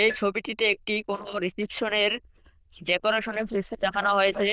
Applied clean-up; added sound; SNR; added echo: neural diffusion model UNIVERSE++.